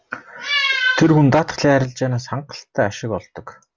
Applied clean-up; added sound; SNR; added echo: none; none; none; none.